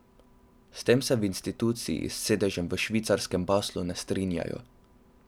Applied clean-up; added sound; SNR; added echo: none; none; none; none.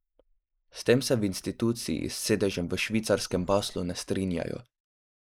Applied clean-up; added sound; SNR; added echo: neural mask model Resemble Enhance denoiser.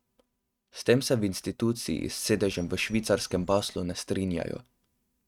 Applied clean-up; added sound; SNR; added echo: neural mask model RNNoise.